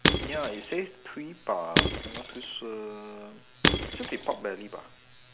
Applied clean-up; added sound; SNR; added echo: none; Shatter / Crushing; -5 dB; none.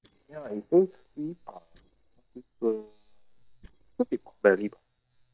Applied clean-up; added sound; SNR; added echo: neural mask model DeepFilterNet 3.